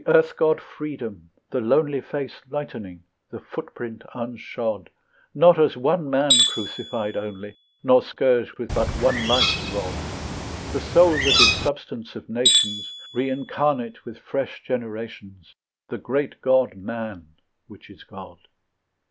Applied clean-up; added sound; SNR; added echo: none; Tools + Bird; 0 dB; none.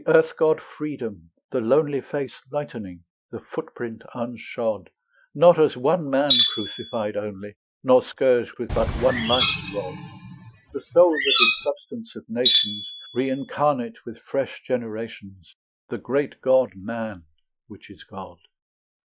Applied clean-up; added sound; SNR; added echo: classical method Wiener filter.